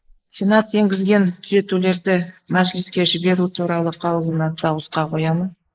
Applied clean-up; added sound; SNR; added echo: neural mask model Resemble Enhance denoiser.